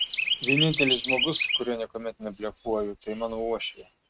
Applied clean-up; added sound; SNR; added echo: neural mask model RNNoise.